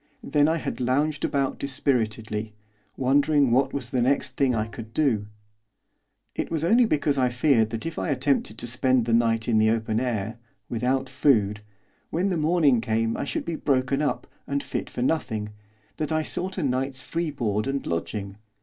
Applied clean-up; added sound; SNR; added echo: none; Bowed string instrument; 14 dB; none.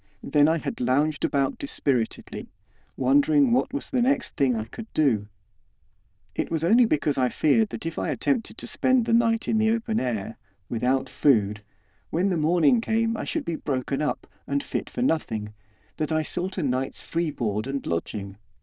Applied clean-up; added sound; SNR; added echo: neural diffusion model UNIVERSE++.